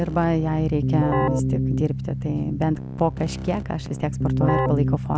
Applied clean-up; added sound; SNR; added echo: none; Keyboard (musical); 1 dB; none.